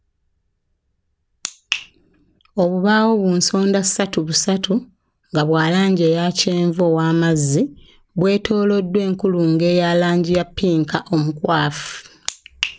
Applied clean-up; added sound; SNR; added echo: none; none; none; none.